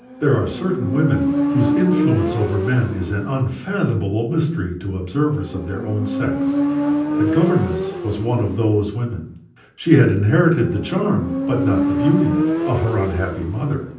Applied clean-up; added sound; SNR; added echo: none; Motorcycle; 4 dB; reverberation time 0.6 s.